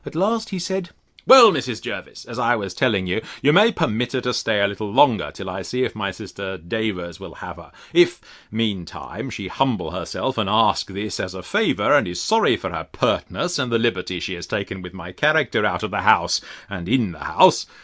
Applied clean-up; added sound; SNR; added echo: none; none; none; none.